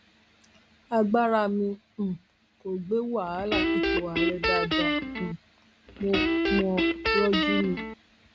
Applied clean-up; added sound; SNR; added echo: none; Guitar; -3 dB; none.